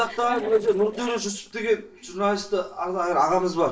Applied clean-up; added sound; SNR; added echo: neural separator model SepFormer DNS4.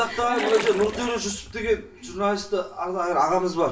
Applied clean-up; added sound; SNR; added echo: none; Splash, splatter; 10 dB; reverberation time 0.3 s.